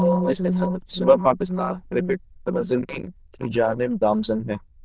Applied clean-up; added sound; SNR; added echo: neural diffusion model UNIVERSE++.